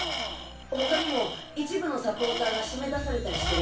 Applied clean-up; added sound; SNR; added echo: none; Tools; 4 dB; reverberation time 0.3 s.